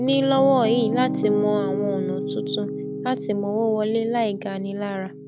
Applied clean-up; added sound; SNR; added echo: none; Piano; 5 dB; none.